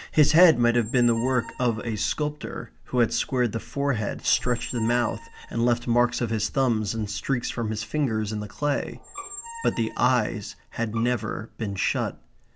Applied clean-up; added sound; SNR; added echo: none; Squeak + Bowed string instrument; 18 dB; none.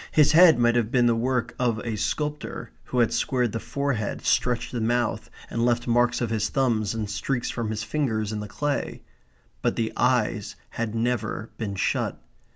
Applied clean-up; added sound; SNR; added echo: none; none; none; none.